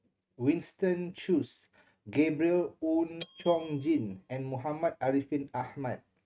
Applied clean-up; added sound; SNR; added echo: neural mask model RNNoise.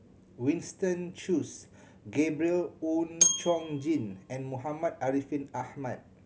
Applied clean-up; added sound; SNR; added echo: none; Bell; -2 dB; none.